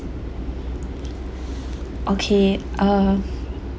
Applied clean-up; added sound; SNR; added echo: none; none; none; none.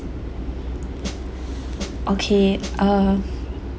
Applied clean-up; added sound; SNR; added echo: none; Snare drum; 15 dB; none.